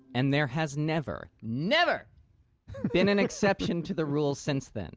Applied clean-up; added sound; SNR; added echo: none; none; none; none.